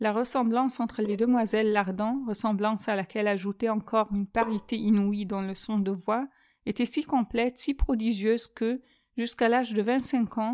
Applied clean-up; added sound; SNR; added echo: neural mask model DeepFilterNet 3.